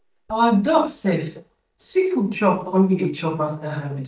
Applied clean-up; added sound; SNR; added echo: neural mask model DeepFilterNet 3.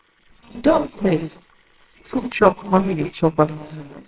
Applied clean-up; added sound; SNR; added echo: neural separator model SepFormer WHAMR!.